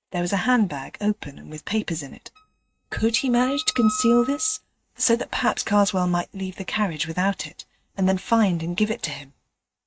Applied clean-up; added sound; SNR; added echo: neural mask model RNNoise.